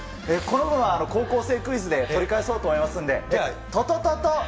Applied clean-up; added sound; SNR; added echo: none; none; none; none.